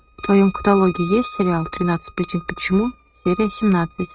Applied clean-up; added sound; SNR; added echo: neural mask model RNNoise.